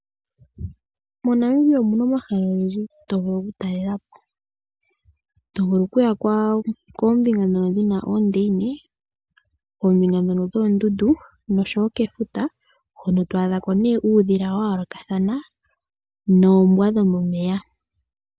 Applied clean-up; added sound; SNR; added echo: none; none; none; none.